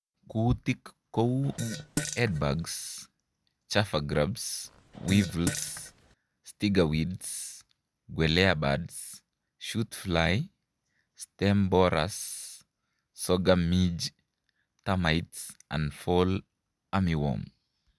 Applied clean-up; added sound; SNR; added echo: none; Fart; 7 dB; none.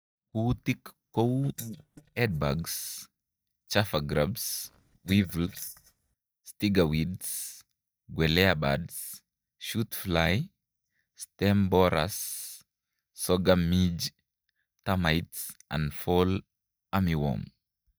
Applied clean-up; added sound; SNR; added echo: neural mask model DeepFilterNet 3.